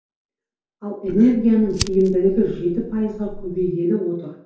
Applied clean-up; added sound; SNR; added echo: none; Fire; 12 dB; reverberation time 2.4 s.